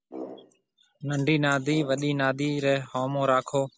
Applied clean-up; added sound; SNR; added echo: none; Brass instrument; 17 dB; none.